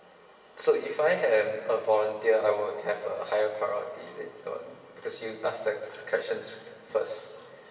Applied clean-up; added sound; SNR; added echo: none; none; none; reverberation time 2.0 s.